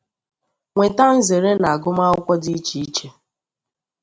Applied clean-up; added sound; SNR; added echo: none; none; none; none.